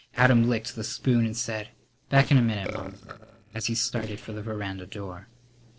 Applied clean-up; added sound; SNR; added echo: neural separator model SepFormer DNS4.